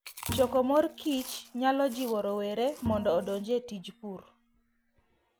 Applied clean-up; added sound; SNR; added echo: none; Bowed string instrument + Chewing, mastication; 13 dB; none.